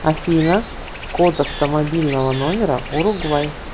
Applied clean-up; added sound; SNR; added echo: none; Stream; 9 dB; none.